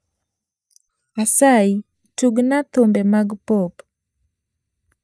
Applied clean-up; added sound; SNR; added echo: neural mask model DeepFilterNet 3.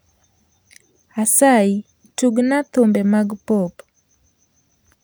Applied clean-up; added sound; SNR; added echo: none; none; none; none.